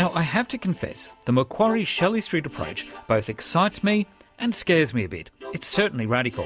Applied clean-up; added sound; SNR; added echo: none; none; none; none.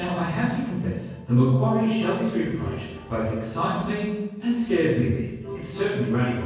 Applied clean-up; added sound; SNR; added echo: none; none; none; reverberation time 1.3 s.